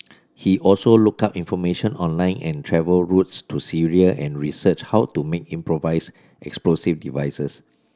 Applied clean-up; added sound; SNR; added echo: none; none; none; none.